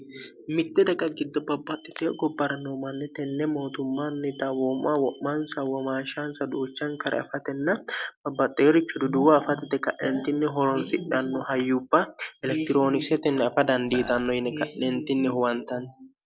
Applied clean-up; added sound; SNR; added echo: none; Burping, eructation; 12 dB; none.